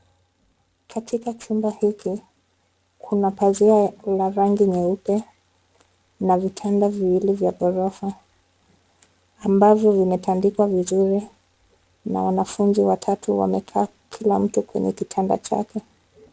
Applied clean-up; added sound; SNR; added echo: none; none; none; none.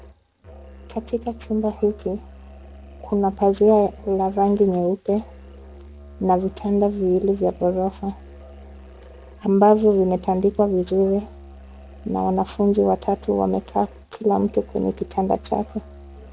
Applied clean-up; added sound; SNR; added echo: none; Musical instrument; 20 dB; none.